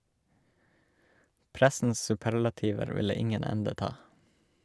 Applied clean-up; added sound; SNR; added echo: none; none; none; none.